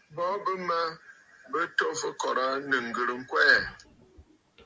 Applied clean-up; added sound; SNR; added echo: none; none; none; none.